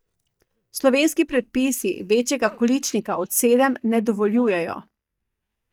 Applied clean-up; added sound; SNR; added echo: neural mask model DeepFilterNet 3.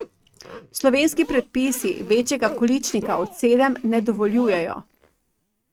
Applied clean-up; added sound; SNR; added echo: neural mask model RNNoise.